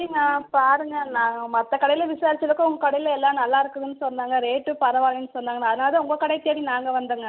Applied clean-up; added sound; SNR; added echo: none; none; none; none.